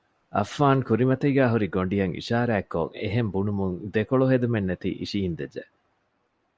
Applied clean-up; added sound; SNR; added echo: none; none; none; none.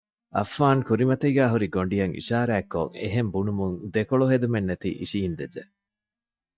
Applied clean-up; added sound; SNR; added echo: neural mask model DeepFilterNet 3.